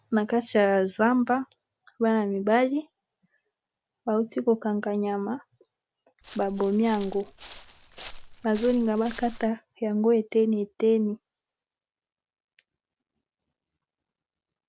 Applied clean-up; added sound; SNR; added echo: none; Walk, footsteps; 14 dB; none.